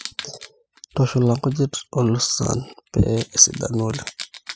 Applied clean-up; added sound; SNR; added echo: classical method spectral subtraction.